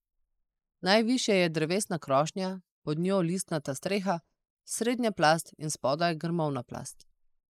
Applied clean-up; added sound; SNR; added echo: neural mask model Resemble Enhance denoiser.